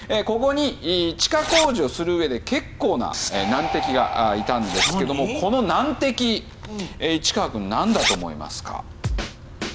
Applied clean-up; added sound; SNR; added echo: none; Zipper (clothing); 9 dB; none.